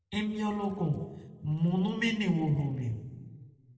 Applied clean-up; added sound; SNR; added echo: neural separator model SepFormer DNS4.